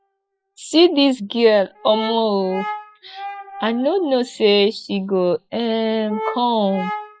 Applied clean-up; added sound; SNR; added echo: classical method log-MMSE.